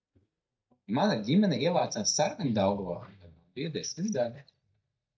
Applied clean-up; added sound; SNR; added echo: neural mask model DeepFilterNet 3.